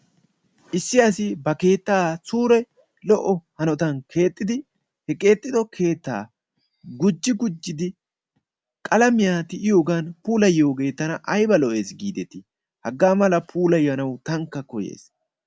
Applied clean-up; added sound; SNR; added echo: none; none; none; none.